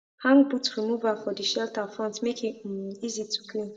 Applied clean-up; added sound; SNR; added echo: none; none; none; reverberation time 1.9 s.